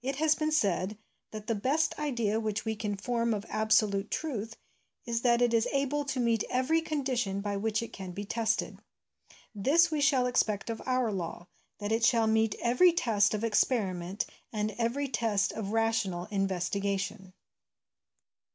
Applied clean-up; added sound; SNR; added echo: none; none; none; none.